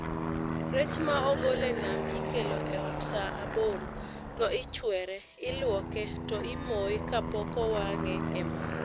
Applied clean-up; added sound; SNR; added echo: none; Aircraft; 1 dB; none.